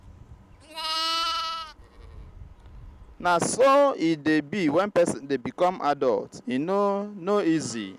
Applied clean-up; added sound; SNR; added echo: none; Livestock, farm animals, working animals; 11 dB; none.